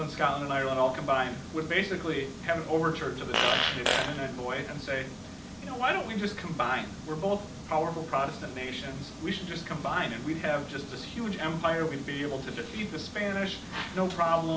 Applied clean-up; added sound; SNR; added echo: none; Fart; -1 dB; none.